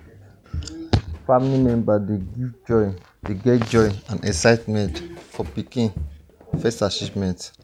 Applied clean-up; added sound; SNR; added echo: none; Walk, footsteps; 14 dB; none.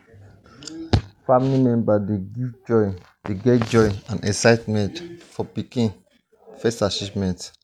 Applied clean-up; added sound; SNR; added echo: none; none; none; none.